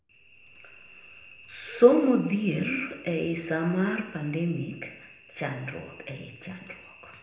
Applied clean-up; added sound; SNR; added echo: none; none; none; reverberation time 0.8 s.